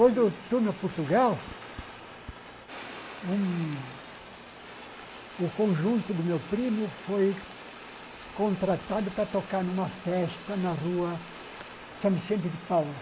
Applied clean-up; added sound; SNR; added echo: none; Fire; 14 dB; none.